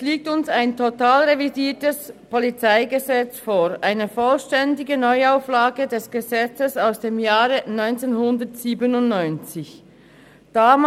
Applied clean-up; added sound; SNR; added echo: none; none; none; none.